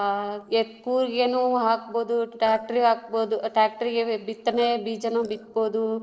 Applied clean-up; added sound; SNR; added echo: neural separator model SepFormer DNS4.